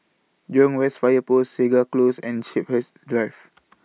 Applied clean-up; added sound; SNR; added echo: none; none; none; none.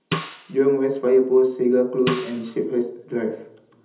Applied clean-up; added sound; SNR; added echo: none; Snare drum; 12 dB; reverberation time 1.2 s.